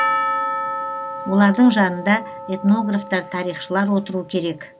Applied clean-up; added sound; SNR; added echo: none; Percussion; 7 dB; none.